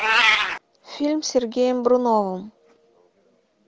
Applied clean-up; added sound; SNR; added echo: none; Meow; 2 dB; none.